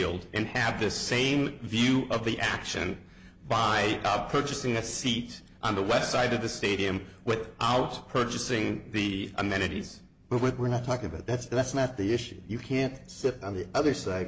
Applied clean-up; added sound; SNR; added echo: none; none; none; none.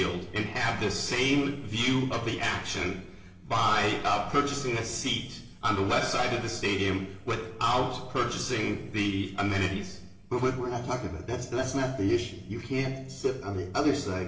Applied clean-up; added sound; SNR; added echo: none; none; none; reverberation time 0.8 s.